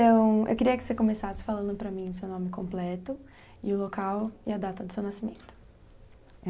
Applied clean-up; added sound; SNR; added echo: none; none; none; none.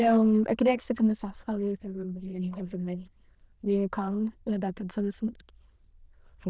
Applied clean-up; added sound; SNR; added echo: neural diffusion model UNIVERSE++.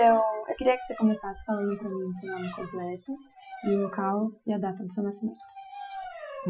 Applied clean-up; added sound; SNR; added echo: classical method Wiener filter.